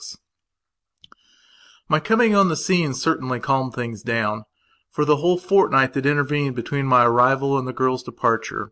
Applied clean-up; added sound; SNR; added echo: none; none; none; none.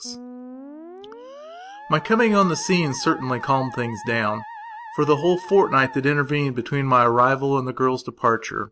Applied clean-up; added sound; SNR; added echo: none; Musical instrument; 17 dB; none.